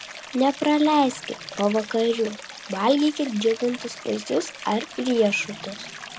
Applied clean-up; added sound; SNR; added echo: none; Stream; 14 dB; none.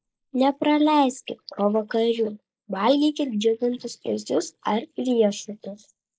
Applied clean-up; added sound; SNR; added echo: neural mask model Resemble Enhance denoiser.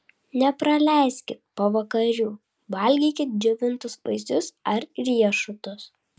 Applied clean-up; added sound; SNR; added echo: none; none; none; none.